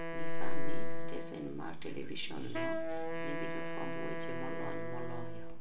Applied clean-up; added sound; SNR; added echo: none; Wind instrument, woodwind instrument; 12 dB; reverberation time 1.8 s.